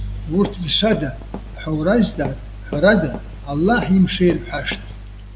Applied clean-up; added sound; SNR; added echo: none; Walk, footsteps; 15 dB; none.